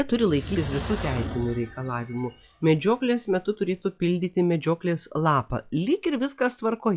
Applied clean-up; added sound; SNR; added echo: classical method log-MMSE.